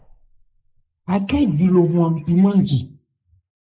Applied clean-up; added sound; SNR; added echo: neural mask model Resemble Enhance denoiser.